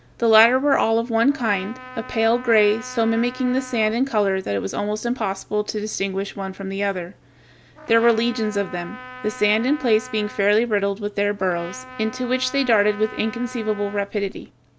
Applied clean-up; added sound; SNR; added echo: none; Trumpet; 16 dB; none.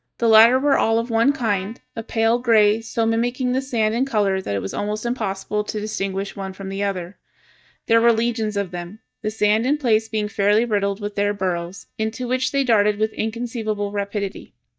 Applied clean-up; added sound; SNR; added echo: neural mask model DeepFilterNet 3.